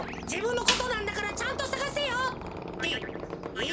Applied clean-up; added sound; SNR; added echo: none; Squeak + Snare drum; 2 dB; none.